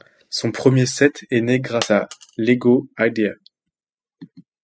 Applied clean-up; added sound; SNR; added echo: classical method spectral subtraction.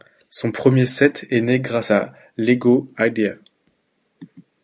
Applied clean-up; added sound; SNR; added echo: none; none; none; none.